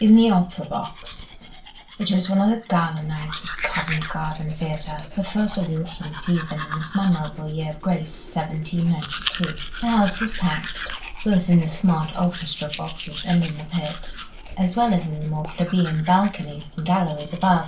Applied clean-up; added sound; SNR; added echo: none; Domestic sounds, home sounds; 11 dB; reverberation time 0.3 s.